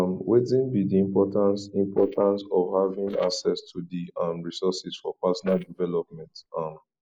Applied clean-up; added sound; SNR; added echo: neural mask model Resemble Enhance denoiser.